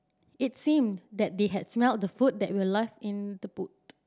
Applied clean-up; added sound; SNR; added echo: none; none; none; none.